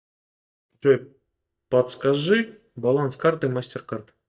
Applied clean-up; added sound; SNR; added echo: neural mask model DeepFilterNet 3.